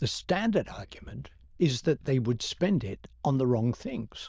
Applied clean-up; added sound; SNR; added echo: neural diffusion model UNIVERSE++.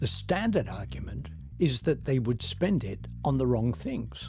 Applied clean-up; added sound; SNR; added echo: none; Bass guitar; 11 dB; none.